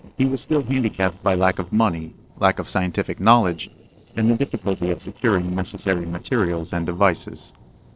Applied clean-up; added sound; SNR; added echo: neural separator model SepFormer DNS4.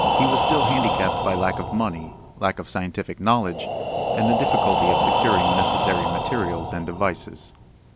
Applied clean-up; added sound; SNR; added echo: none; Breathing; -2 dB; none.